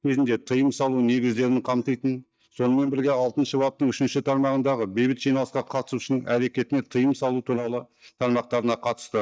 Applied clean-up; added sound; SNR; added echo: neural mask model DeepFilterNet 3.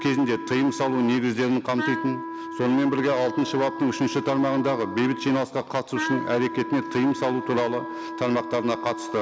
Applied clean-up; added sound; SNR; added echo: none; Wind instrument, woodwind instrument; 9 dB; none.